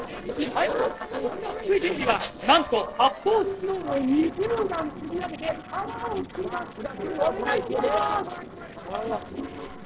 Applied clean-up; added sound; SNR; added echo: neural separator model SepFormer DNS4.